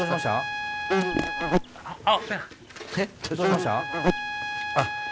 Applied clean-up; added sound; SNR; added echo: none; Trumpet + Insect; -1 dB; none.